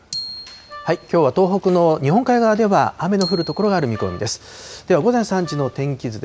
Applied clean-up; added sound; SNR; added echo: none; Glockenspiel + Wind instrument, woodwind instrument; 18 dB; none.